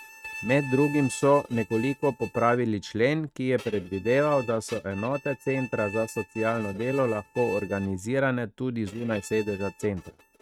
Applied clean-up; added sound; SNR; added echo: neural mask model RNNoise.